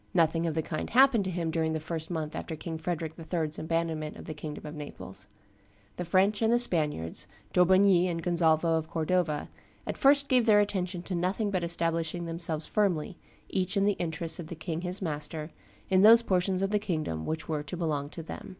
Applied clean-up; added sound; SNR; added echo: none; none; none; none.